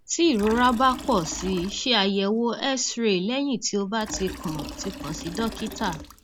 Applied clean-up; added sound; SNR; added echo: none; Liquid; 14 dB; none.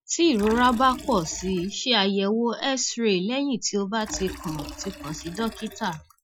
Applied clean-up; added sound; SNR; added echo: classical method Wiener filter.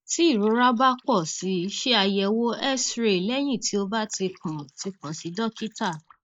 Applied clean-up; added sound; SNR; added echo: neural mask model Resemble Enhance denoiser.